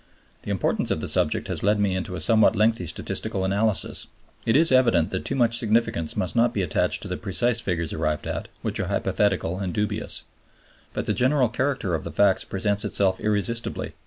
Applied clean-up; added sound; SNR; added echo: none; none; none; none.